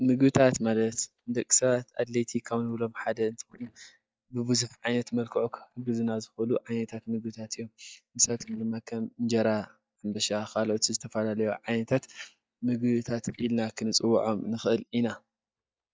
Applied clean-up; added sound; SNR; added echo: neural mask model DeepFilterNet 3.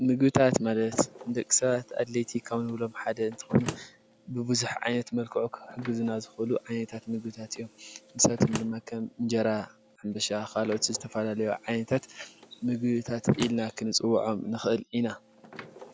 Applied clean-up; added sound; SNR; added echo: none; Slam; 9 dB; none.